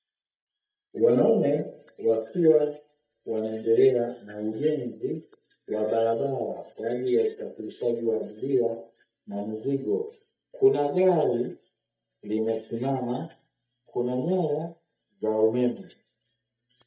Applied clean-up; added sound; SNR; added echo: neural mask model DeepFilterNet 3.